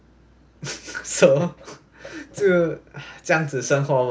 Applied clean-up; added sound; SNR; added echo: none; none; none; none.